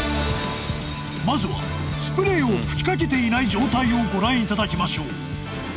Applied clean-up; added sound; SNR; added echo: none; none; none; none.